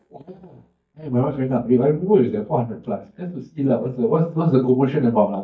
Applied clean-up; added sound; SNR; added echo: neural mask model DeepFilterNet 3.